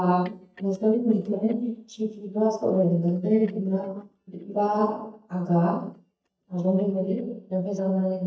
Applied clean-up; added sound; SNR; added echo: neural mask model DeepFilterNet 3.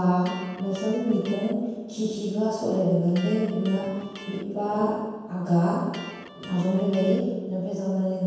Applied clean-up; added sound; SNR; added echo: none; Electric guitar; 20 dB; reverberation time 1.2 s.